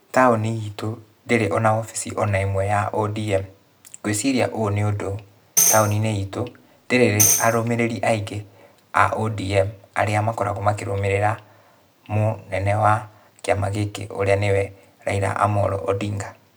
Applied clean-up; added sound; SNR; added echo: none; Tambourine; 2 dB; none.